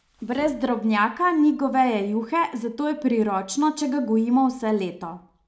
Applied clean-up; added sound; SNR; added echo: none; none; none; none.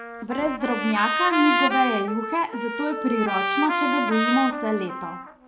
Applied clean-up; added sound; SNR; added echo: none; Trumpet; 2 dB; none.